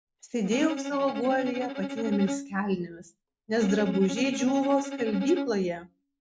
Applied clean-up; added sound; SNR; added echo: none; Bowed string instrument; 8 dB; none.